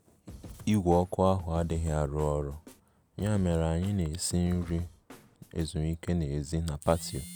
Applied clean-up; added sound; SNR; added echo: none; Snare drum / Drum kit; 19 dB; none.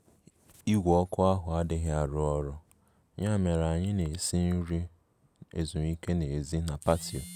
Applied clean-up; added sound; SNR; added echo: none; none; none; none.